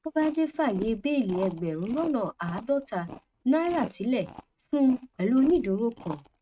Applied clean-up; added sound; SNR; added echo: neural mask model RNNoise.